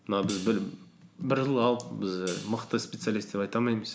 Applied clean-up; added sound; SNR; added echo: none; Hi-hat; 19 dB; none.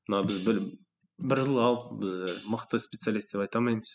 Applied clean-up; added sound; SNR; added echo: classical method spectral subtraction.